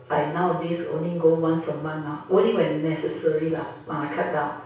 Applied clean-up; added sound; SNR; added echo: none; none; none; reverberation time 0.6 s.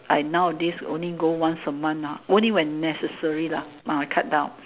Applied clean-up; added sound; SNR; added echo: none; none; none; none.